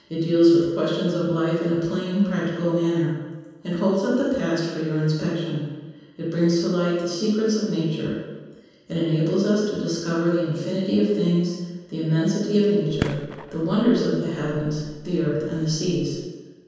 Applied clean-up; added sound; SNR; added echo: none; Fireworks; 14 dB; reverberation time 1.2 s.